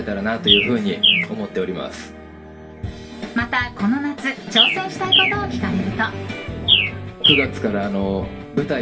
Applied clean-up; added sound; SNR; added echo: none; Bird; -2 dB; reverberation time 0.2 s.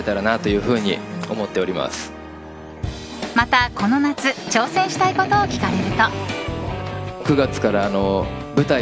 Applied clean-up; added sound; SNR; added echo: none; none; none; none.